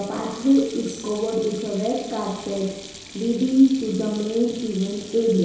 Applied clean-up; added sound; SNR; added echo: none; Sink (filling or washing); 18 dB; reverberation time 1.0 s.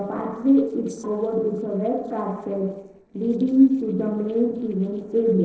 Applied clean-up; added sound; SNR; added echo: neural separator model SepFormer DNS4.